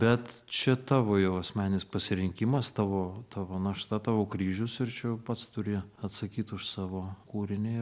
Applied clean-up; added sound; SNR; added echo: none; none; none; none.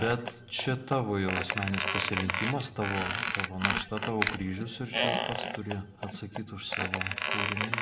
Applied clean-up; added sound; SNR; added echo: none; Squeak; -1 dB; reverberation time 0.5 s.